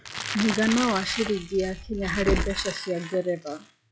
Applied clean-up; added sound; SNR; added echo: classical method log-MMSE.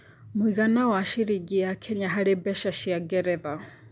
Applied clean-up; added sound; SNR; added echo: none; none; none; none.